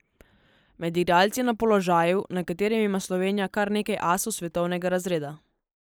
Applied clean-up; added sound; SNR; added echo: neural mask model Resemble Enhance denoiser.